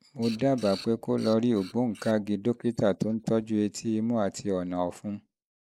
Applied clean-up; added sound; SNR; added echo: neural mask model Resemble Enhance denoiser.